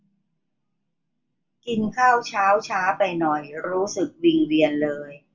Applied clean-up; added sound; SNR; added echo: none; none; none; reverberation time 0.2 s.